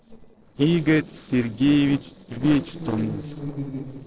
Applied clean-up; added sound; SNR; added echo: neural separator model SepFormer DNS4.